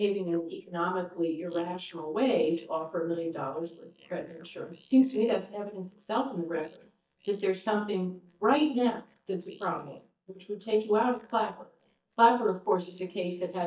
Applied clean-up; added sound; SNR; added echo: neural mask model DeepFilterNet 3.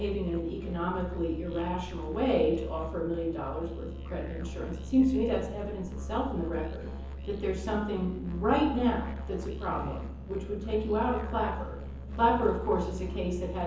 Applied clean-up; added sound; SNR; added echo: none; Musical instrument; 7 dB; reverberation time 0.7 s.